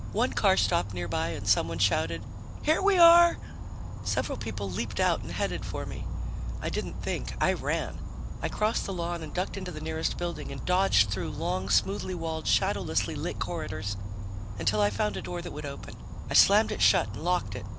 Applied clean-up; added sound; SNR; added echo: none; Insect; 5 dB; none.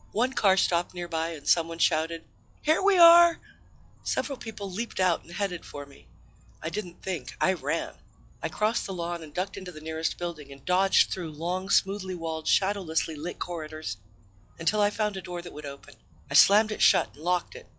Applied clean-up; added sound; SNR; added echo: classical method log-MMSE.